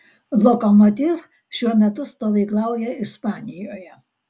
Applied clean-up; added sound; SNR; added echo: none; none; none; none.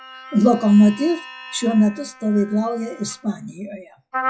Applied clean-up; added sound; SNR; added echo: classical method log-MMSE.